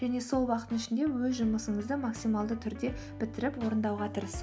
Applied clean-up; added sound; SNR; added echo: none; none; none; none.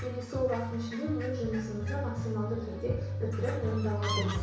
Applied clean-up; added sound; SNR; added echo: none; Fowl; 13 dB; reverberation time 0.6 s.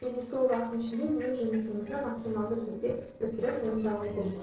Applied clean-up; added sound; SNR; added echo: neural separator model SepFormer DNS4.